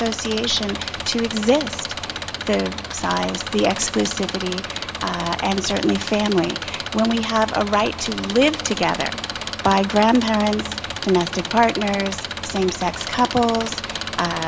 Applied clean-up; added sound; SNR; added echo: none; Engine; 7 dB; none.